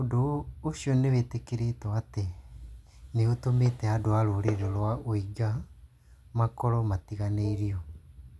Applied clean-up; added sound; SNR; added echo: none; Wind instrument, woodwind instrument + Fireworks; 18 dB; none.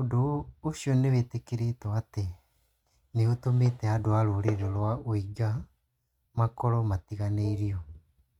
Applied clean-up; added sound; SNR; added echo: neural mask model RNNoise.